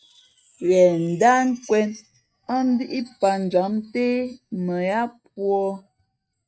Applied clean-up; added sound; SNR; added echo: neural mask model RNNoise.